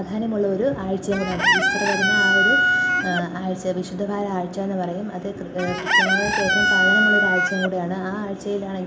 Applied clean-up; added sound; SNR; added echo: none; Chicken, rooster; -2 dB; reverberation time 0.4 s.